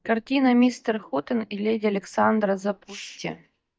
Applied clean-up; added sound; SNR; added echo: neural mask model DeepFilterNet 3.